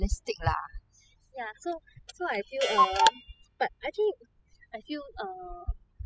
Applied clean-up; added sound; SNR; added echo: classical method spectral subtraction.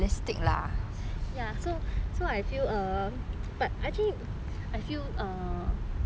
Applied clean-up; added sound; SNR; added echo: none; none; none; none.